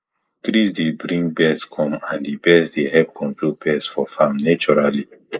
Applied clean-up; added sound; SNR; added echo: neural mask model Resemble Enhance denoiser.